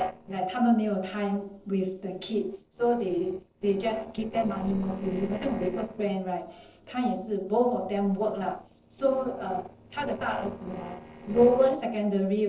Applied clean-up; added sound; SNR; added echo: neural separator model SepFormer DNS4.